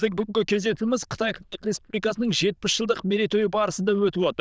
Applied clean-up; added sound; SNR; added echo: neural diffusion model UNIVERSE++.